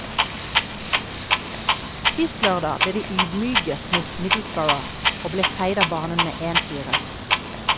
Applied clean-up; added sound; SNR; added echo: none; Clock + Frying (food); -3 dB; none.